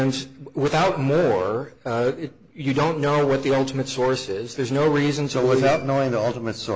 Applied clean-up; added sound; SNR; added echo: none; none; none; none.